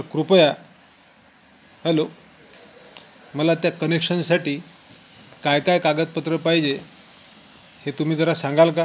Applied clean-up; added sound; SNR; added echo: none; none; none; none.